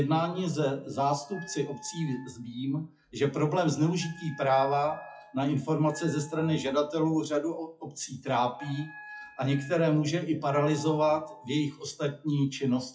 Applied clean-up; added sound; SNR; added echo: classical method WPE with log-MMSE.